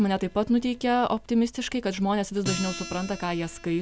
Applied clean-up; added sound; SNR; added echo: none; Acoustic guitar; 14 dB; none.